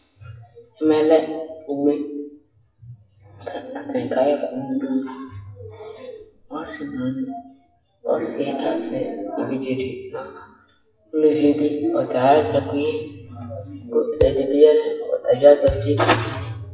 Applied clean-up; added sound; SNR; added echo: classical method WPE with log-MMSE.